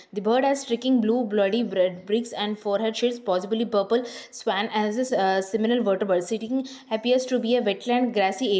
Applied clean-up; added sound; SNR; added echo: neural mask model Resemble Enhance denoiser.